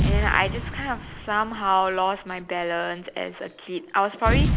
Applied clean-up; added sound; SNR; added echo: none; Boom; 2 dB; none.